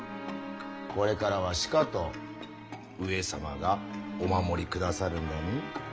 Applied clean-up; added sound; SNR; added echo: none; Trumpet; 19 dB; none.